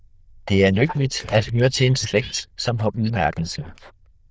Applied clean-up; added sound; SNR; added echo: neural diffusion model UNIVERSE++.